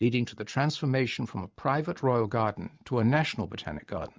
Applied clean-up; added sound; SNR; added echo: neural mask model DeepFilterNet 3.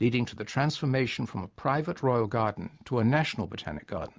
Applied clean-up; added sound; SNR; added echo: none; none; none; none.